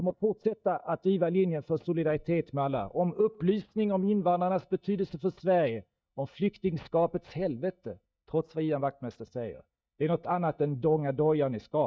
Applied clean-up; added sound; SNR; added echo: neural mask model DeepFilterNet 3.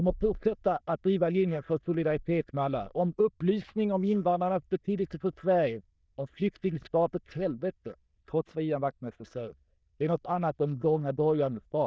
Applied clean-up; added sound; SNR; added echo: neural diffusion model UNIVERSE++.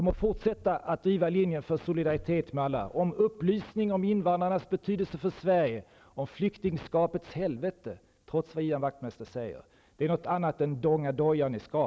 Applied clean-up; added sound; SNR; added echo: none; none; none; none.